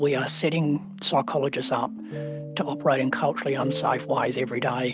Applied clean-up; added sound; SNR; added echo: none; none; none; none.